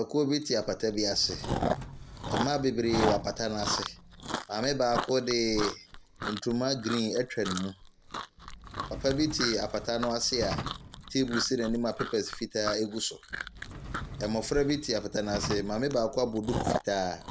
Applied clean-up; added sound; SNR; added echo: none; Chewing, mastication + Drawer open or close; 6 dB; none.